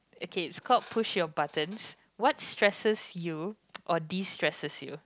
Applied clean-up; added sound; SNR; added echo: none; none; none; none.